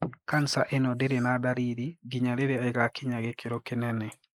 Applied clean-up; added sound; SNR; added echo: neural mask model Resemble Enhance denoiser.